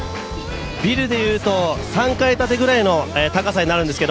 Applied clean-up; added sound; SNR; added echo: none; none; none; none.